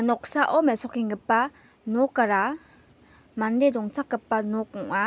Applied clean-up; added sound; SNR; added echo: none; none; none; none.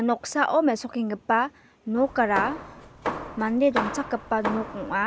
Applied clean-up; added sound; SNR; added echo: none; Hammer; 7 dB; none.